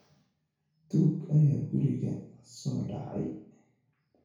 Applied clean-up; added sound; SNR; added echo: none; none; none; reverberation time 0.6 s.